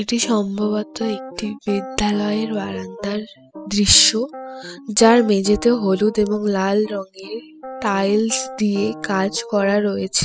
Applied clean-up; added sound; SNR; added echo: classical method spectral subtraction.